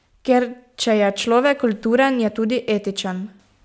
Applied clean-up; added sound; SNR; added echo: none; none; none; none.